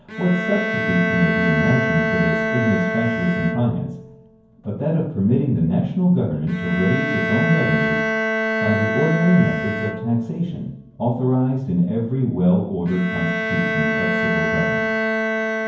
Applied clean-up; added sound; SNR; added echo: none; Bowed string instrument; 3 dB; reverberation time 0.9 s.